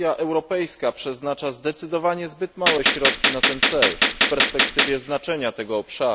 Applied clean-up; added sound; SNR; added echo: none; Gunshot, gunfire; -5 dB; none.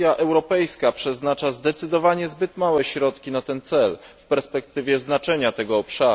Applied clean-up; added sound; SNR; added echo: none; none; none; none.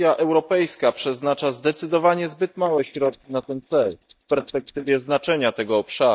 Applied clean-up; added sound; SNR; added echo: neural mask model DeepFilterNet 3.